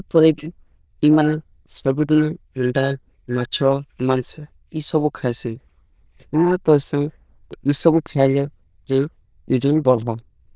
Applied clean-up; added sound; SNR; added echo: neural diffusion model UNIVERSE++.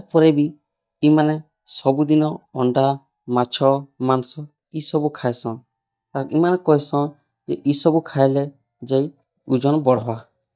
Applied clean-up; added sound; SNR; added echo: neural mask model DeepFilterNet 3.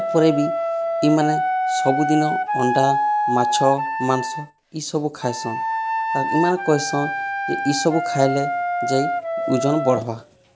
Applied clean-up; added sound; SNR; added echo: none; Wind instrument, woodwind instrument; 1 dB; none.